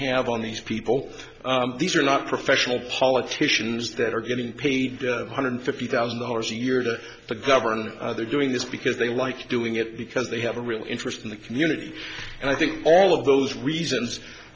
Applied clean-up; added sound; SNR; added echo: none; none; none; none.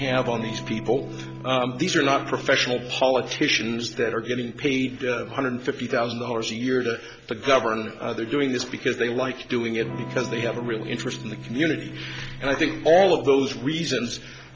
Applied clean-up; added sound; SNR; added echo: none; Electric guitar / Strum; 15 dB; none.